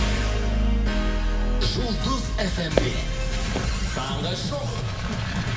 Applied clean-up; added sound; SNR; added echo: none; Walk, footsteps; 10 dB; reverberation time 2.3 s.